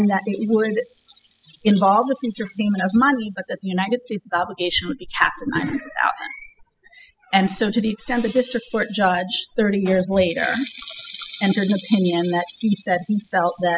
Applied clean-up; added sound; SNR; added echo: classical method spectral subtraction.